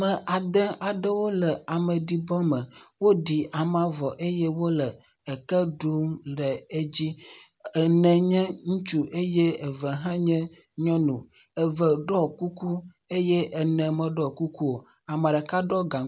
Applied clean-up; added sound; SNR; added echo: none; none; none; none.